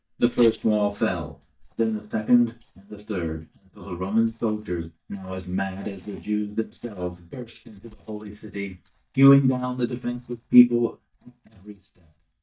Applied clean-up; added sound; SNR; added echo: neural mask model DeepFilterNet 3.